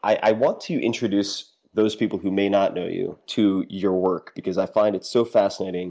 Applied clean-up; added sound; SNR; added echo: none; none; none; none.